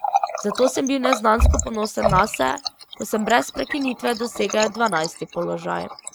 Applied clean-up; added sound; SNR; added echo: neural mask model RNNoise.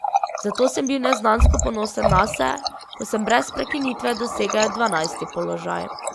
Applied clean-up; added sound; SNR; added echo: none; Water tap, faucet; 2 dB; none.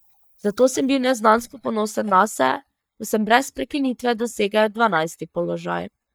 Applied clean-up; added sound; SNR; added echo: neural mask model DeepFilterNet 3.